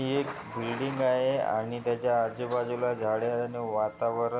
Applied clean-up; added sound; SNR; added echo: none; Thunder; 17 dB; none.